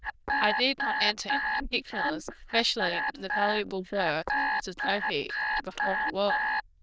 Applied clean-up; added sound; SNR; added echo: neural diffusion model UNIVERSE++.